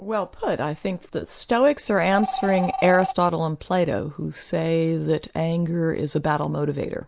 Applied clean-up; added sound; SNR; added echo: none; Telephone; 10 dB; none.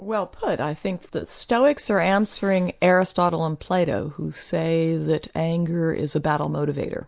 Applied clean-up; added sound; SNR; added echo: none; none; none; none.